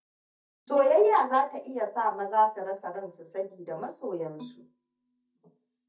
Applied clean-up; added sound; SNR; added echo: neural mask model DeepFilterNet 3.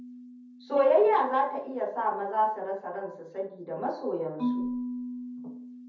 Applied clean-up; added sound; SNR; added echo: none; Marimba, xylophone / Wood; 10 dB; reverberation time 0.5 s.